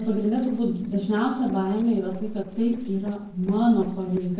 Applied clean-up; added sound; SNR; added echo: neural separator model SepFormer DNS4.